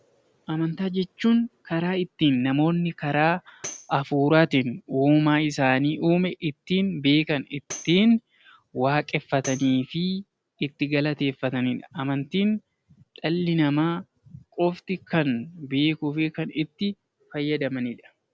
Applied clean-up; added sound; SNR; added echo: none; Tambourine; 19 dB; none.